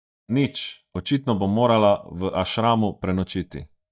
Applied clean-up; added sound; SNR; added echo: neural mask model DeepFilterNet 3.